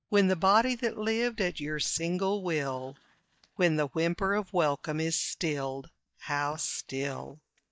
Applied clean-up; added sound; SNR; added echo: neural mask model DeepFilterNet 3.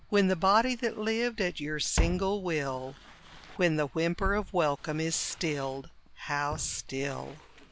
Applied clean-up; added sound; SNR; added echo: none; Walk, footsteps; 10 dB; none.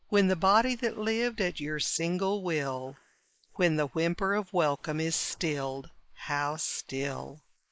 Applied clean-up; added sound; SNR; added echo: neural mask model Resemble Enhance denoiser.